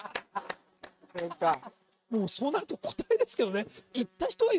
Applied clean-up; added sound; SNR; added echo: neural mask model RNNoise.